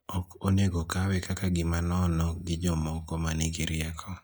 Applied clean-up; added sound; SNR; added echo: neural mask model DeepFilterNet 3.